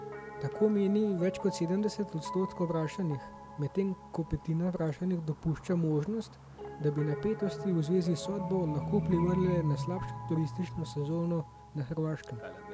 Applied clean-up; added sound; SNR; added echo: none; Livestock, farm animals, working animals + Piano; 9 dB; none.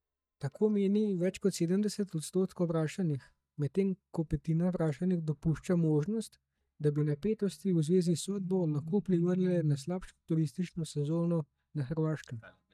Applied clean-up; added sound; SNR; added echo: neural mask model DeepFilterNet 3.